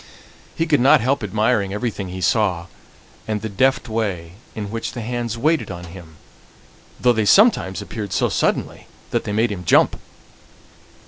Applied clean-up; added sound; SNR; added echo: none; none; none; none.